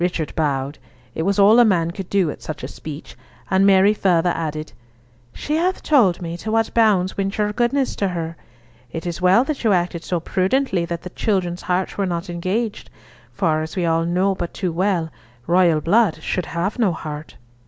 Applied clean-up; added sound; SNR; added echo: none; none; none; none.